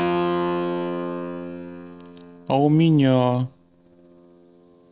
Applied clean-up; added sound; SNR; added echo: neural separator model SepFormer DNS4.